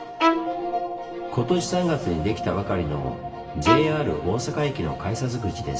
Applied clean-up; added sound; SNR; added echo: none; Bowed string instrument; 3 dB; reverberation time 2.3 s.